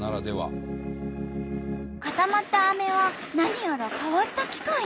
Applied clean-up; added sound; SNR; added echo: none; none; none; none.